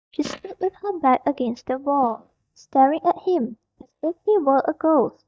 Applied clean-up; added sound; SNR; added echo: neural mask model DeepFilterNet 3.